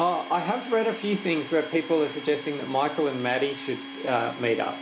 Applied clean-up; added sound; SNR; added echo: none; Domestic sounds, home sounds; 13 dB; none.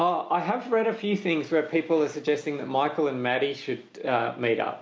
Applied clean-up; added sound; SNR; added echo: none; none; none; none.